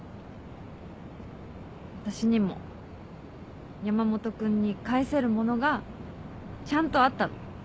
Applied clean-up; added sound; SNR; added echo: none; none; none; none.